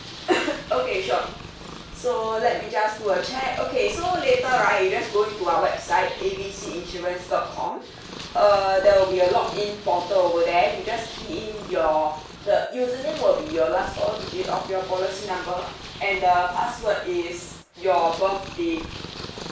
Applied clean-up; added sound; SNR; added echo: none; Purr; 14 dB; reverberation time 0.3 s.